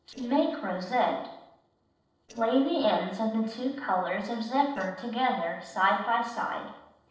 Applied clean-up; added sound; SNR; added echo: neural separator model SepFormer DNS4.